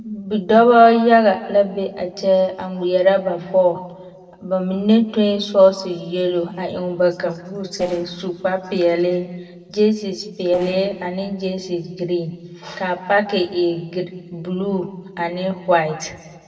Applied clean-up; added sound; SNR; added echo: neural separator model SepFormer DNS4.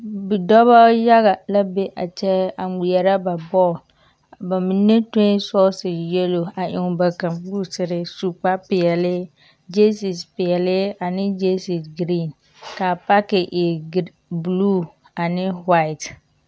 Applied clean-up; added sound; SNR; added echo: none; none; none; none.